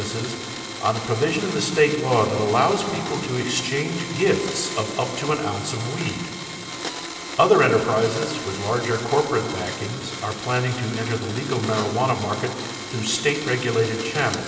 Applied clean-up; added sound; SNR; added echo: none; Domestic sounds, home sounds; 9 dB; reverberation time 2.7 s.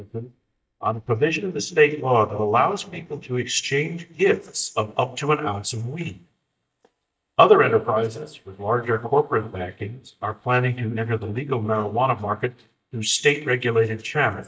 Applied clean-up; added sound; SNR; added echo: neural mask model DeepFilterNet 3.